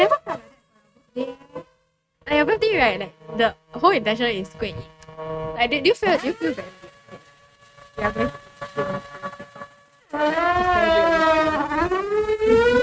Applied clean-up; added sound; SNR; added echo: neural mask model RNNoise.